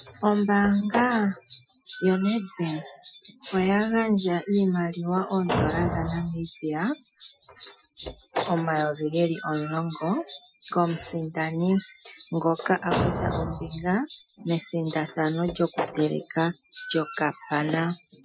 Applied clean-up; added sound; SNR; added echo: classical method Wiener filter.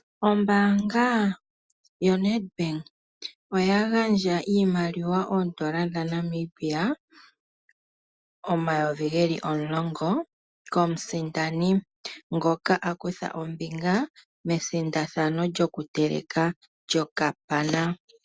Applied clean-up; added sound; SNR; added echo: none; none; none; none.